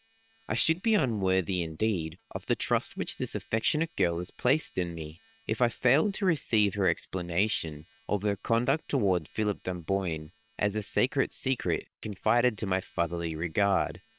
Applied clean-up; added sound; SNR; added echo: neural separator model SepFormer WHAM!.